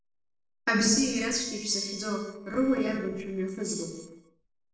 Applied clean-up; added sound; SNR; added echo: neural separator model SepFormer DNS4.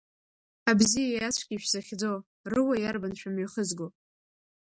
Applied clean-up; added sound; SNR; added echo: none; none; none; none.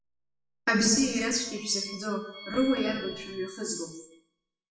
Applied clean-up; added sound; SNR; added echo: classical method WPE with log-MMSE.